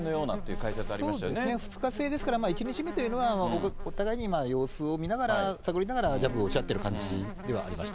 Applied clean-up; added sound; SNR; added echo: none; Insect; 7 dB; none.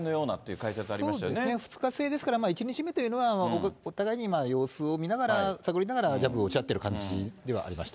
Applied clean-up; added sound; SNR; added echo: none; none; none; none.